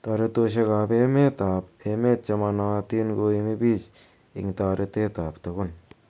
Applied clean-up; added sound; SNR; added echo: none; none; none; none.